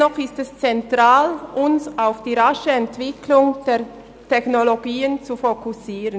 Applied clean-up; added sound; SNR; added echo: none; none; none; none.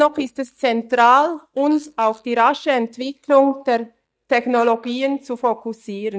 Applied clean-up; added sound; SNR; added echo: neural mask model DeepFilterNet 3.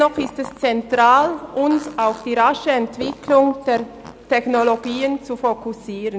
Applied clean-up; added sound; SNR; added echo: none; Fart; 18 dB; none.